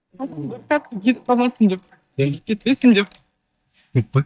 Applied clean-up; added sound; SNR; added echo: neural mask model DeepFilterNet 3.